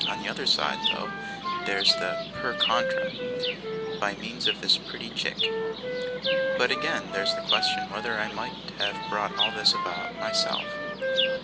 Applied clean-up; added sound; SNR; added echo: none; Chirp, tweet + Wind instrument, woodwind instrument; -1 dB; none.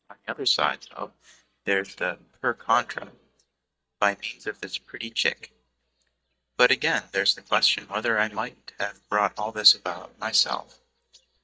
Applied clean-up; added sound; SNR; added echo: neural mask model DeepFilterNet 3.